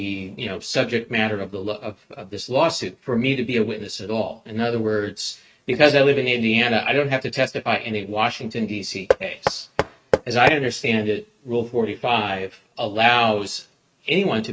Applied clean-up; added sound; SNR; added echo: neural mask model RNNoise.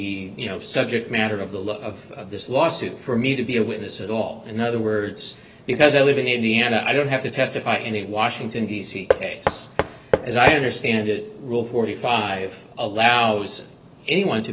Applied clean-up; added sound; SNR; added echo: none; Knock; 3 dB; none.